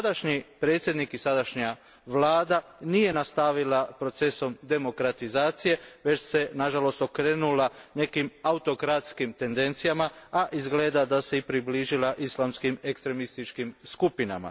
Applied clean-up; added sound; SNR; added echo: none; none; none; none.